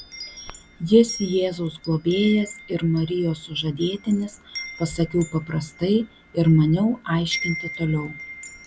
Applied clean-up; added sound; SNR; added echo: none; Wind chime; 15 dB; none.